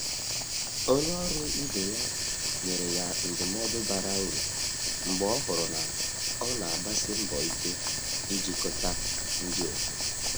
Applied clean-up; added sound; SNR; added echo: none; Waves, surf + Boiling; -4 dB; none.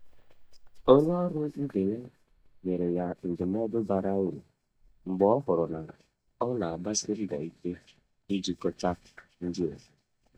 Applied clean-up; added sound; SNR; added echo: neural mask model DeepFilterNet 3.